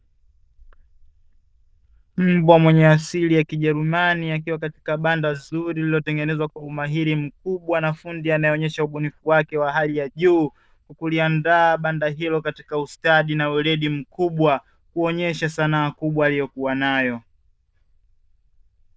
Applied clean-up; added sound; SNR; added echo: neural diffusion model UNIVERSE++.